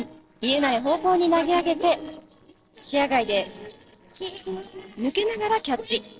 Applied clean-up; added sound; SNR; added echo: neural separator model SepFormer DNS4.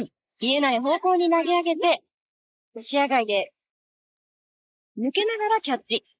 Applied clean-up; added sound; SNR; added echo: neural mask model Resemble Enhance denoiser.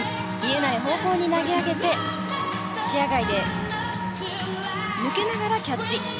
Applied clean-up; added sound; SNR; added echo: none; Wind instrument, woodwind instrument; 15 dB; none.